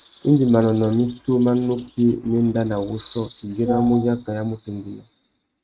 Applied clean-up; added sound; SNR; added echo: neural mask model RNNoise.